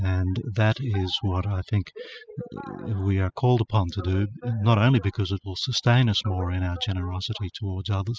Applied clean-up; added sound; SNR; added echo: classical method spectral subtraction.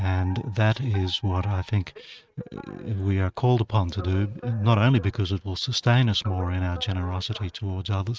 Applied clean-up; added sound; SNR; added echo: neural mask model RNNoise.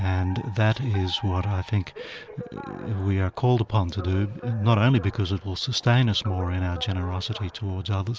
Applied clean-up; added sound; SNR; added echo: none; Alarm; 18 dB; none.